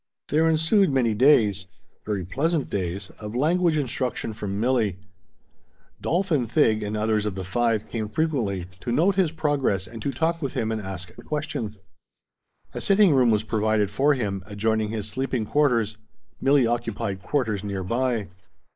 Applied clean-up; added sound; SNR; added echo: neural mask model Resemble Enhance denoiser.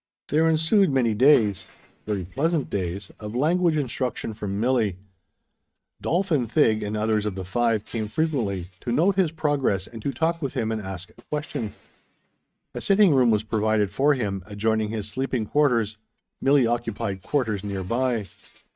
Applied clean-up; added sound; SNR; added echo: neural mask model RNNoise.